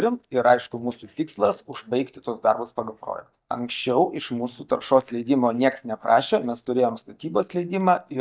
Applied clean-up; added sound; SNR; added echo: neural mask model DeepFilterNet 3.